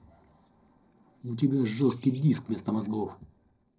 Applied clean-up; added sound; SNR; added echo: neural separator model SepFormer DNS4.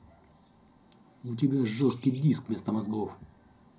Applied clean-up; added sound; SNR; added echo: none; Bird; 15 dB; reverberation time 0.3 s.